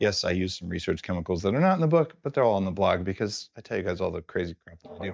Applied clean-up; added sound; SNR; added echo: neural mask model DeepFilterNet 3.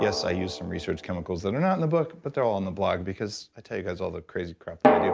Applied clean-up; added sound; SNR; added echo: none; Drum; 2 dB; none.